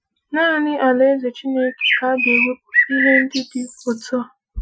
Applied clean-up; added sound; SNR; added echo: classical method Wiener filter.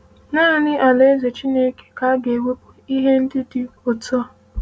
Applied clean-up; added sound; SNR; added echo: none; none; none; none.